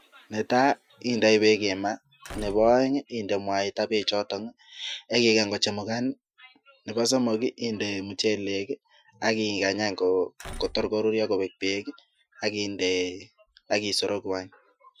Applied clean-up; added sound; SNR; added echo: classical method Wiener filter.